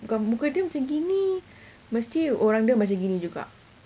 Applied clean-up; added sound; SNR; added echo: none; none; none; none.